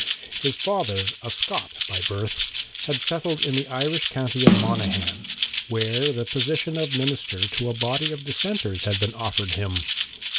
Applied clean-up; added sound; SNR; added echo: none; Rattle (instrument) + Snare drum; -1 dB; none.